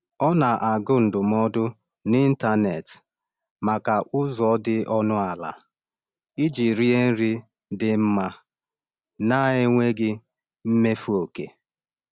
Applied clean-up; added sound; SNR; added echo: none; none; none; none.